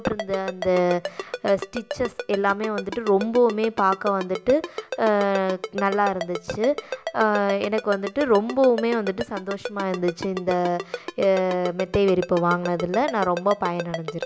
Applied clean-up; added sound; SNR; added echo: none; Ringtone; 10 dB; none.